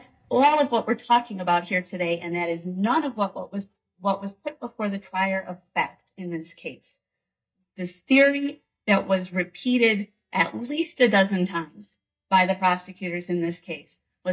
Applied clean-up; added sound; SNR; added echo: neural mask model DeepFilterNet 3.